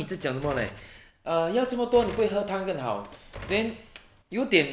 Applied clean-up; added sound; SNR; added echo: none; Door; 17 dB; none.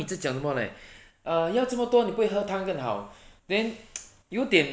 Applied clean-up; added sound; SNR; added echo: none; none; none; none.